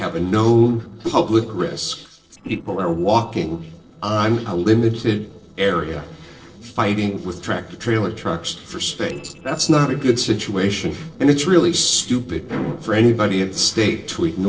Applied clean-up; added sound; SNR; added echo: neural separator model SepFormer DNS4.